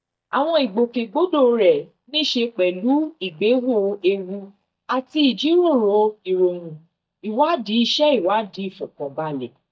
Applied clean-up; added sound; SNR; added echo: neural mask model DeepFilterNet 3.